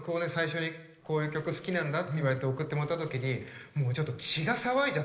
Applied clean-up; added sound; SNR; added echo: neural separator model SepFormer DNS4.